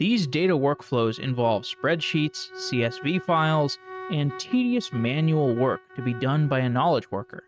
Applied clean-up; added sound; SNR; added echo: neural mask model RNNoise.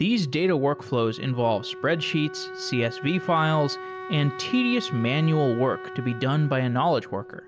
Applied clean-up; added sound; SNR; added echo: none; Wind instrument, woodwind instrument; 13 dB; none.